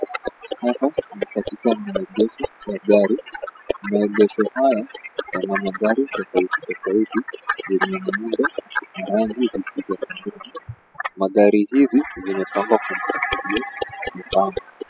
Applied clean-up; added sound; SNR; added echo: classical method spectral subtraction.